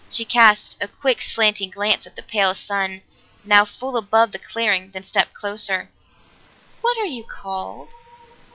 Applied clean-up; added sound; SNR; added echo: none; none; none; none.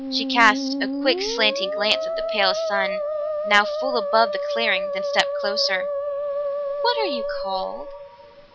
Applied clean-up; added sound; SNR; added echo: none; Musical instrument; 2 dB; none.